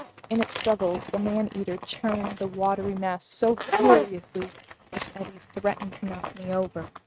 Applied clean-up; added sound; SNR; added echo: neural mask model RNNoise.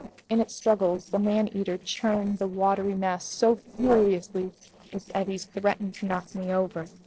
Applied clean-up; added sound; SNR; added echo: neural separator model SepFormer DNS4.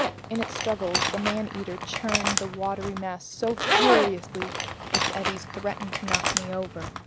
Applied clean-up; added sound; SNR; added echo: none; Zipper (clothing); -2 dB; none.